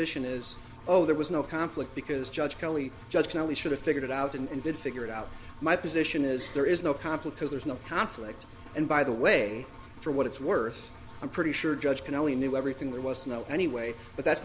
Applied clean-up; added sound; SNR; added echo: none; Engine; 18 dB; none.